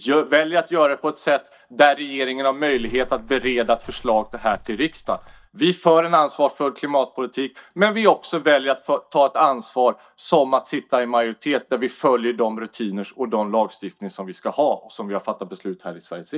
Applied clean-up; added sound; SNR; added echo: neural mask model DeepFilterNet 3.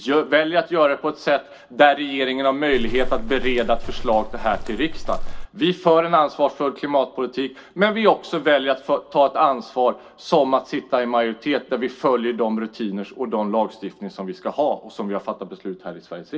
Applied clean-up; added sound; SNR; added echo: none; Livestock, farm animals, working animals; 3 dB; reverberation time 0.2 s.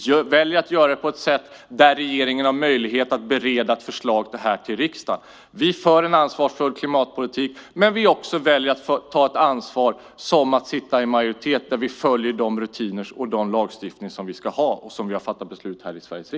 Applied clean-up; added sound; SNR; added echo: none; none; none; none.